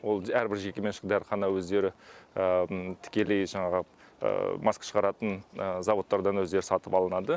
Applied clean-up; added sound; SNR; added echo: none; none; none; none.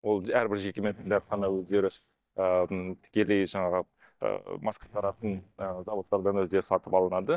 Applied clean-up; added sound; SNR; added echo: neural mask model DeepFilterNet 3.